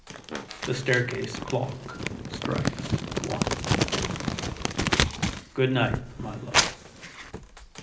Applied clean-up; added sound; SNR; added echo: none; Crumpling, crinkling; -2 dB; reverberation time 0.5 s.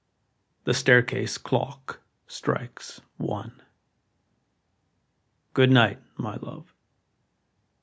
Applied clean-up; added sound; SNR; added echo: none; none; none; none.